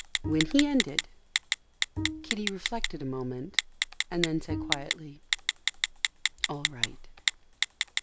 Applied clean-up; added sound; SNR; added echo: none; Telephone + Bowed string instrument; -1 dB; none.